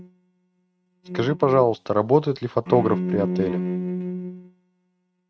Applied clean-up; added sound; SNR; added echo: neural mask model RNNoise.